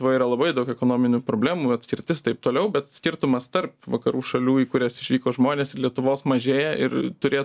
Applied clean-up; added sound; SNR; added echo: none; none; none; none.